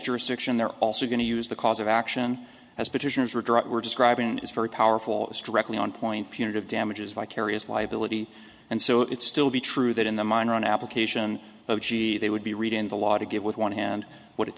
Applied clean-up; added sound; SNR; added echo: none; none; none; none.